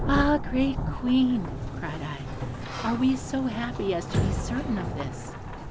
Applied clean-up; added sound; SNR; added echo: none; Rain / Thunderstorm + Sliding door; 3 dB; none.